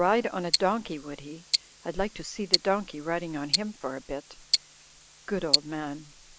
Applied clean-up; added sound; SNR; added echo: none; Tick-tock; 2 dB; none.